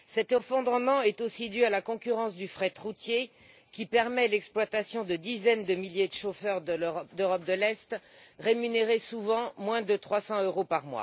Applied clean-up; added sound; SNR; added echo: none; none; none; none.